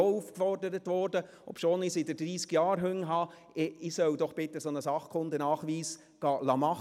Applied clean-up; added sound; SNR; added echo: none; none; none; none.